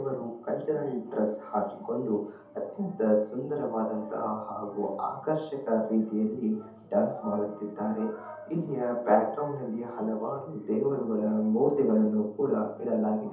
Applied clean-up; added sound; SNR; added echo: none; Wind instrument, woodwind instrument; 16 dB; reverberation time 0.6 s.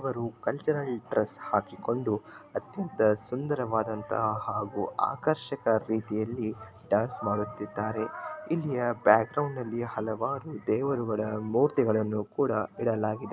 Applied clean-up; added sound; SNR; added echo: none; none; none; none.